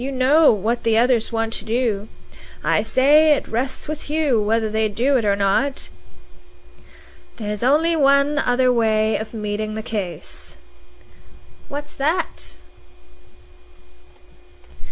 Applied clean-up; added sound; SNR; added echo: none; none; none; none.